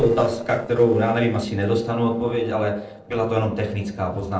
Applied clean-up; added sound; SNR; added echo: neural separator model SepFormer DNS4.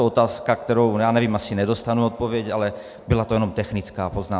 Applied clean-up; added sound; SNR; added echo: none; none; none; none.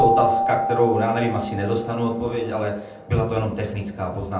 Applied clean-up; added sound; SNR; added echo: none; Keyboard (musical); 3 dB; reverberation time 0.6 s.